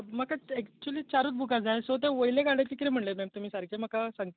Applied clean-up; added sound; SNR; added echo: none; none; none; none.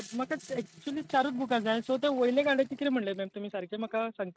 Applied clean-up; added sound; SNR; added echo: neural mask model RNNoise.